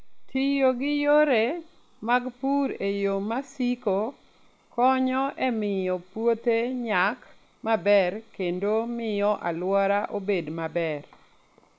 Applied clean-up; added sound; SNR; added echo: none; none; none; none.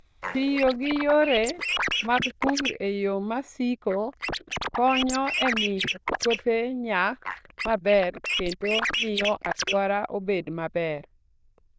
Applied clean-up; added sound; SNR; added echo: neural diffusion model UNIVERSE++.